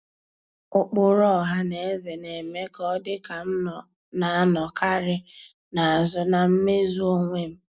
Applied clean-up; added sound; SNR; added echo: none; none; none; none.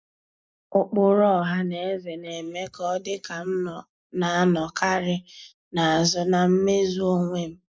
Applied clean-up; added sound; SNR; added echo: neural mask model Resemble Enhance denoiser.